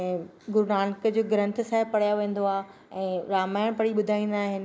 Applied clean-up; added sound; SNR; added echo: none; none; none; none.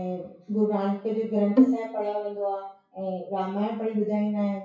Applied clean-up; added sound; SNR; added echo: classical method WPE with log-MMSE.